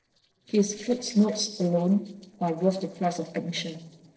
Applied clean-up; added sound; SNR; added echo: neural separator model SepFormer DNS4.